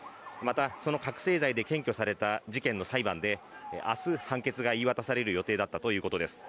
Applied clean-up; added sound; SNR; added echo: none; none; none; none.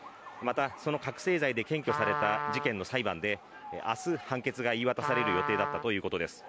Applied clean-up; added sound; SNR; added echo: none; Trumpet; 5 dB; none.